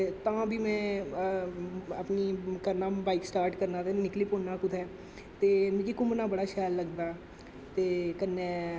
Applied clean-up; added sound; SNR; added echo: none; none; none; none.